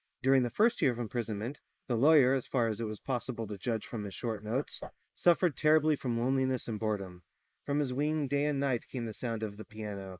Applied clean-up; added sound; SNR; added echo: neural mask model Resemble Enhance denoiser.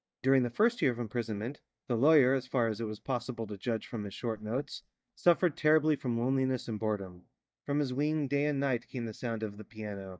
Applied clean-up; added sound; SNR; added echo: neural mask model DeepFilterNet 3.